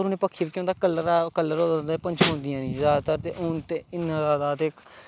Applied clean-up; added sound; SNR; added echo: none; Snare drum; -2 dB; none.